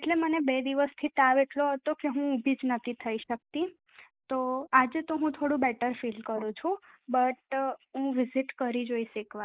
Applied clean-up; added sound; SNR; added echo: neural mask model Resemble Enhance denoiser.